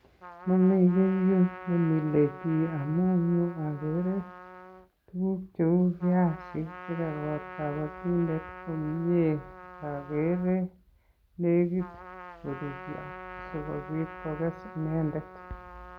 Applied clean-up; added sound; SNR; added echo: none; Trumpet; 16 dB; none.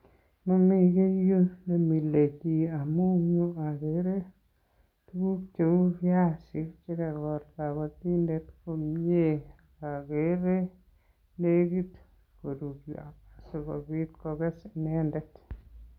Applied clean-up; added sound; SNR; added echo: none; none; none; none.